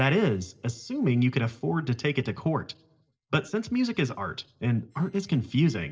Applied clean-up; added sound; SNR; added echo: neural separator model SepFormer DNS4.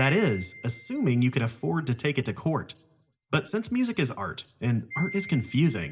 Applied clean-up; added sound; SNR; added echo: none; Wind chime; 17 dB; reverberation time 0.5 s.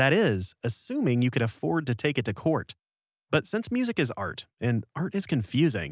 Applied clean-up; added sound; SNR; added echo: none; none; none; none.